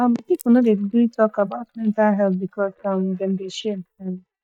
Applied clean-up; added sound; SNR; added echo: neural mask model DeepFilterNet 3.